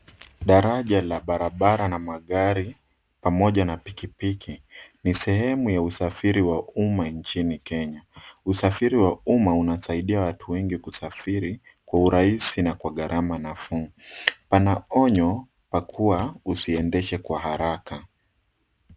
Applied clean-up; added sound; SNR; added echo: none; none; none; none.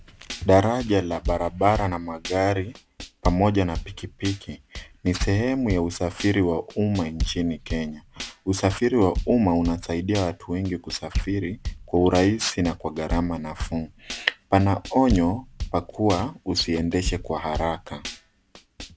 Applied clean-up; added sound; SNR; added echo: none; Drum / Drum kit; 10 dB; none.